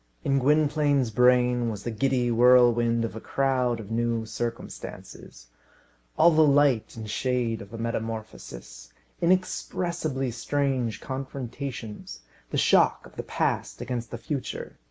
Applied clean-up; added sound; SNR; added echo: none; none; none; none.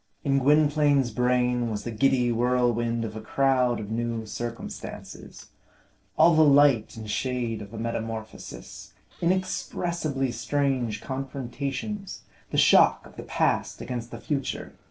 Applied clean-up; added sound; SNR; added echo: neural separator model SepFormer DNS4.